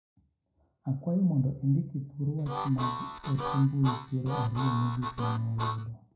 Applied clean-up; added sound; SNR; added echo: none; Harmonica; 6 dB; reverberation time 0.5 s.